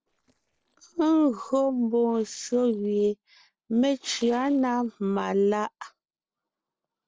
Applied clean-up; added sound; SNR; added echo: neural separator model SepFormer DNS4.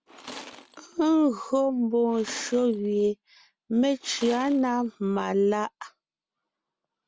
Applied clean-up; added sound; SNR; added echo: none; Tools; 18 dB; none.